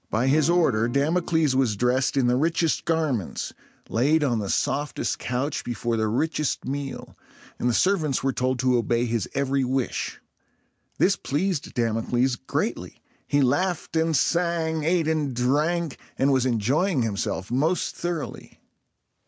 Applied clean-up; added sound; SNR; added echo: none; Acoustic guitar / Strum; 13 dB; none.